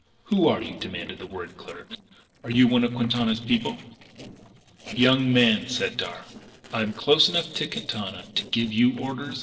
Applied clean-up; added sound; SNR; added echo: neural separator model SepFormer DNS4.